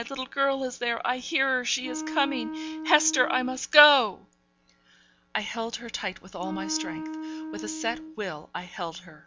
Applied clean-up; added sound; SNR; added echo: none; Wind instrument, woodwind instrument; 8 dB; none.